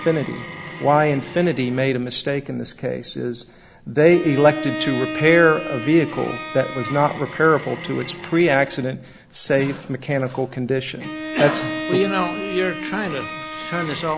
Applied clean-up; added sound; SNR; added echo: none; Bowed string instrument; 11 dB; none.